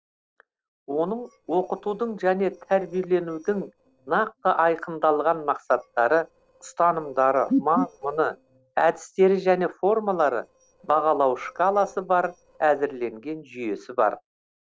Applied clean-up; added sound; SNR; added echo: neural separator model SepFormer DNS4.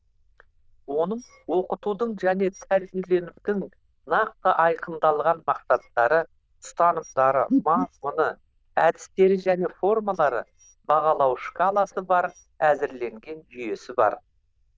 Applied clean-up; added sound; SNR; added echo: neural diffusion model UNIVERSE++.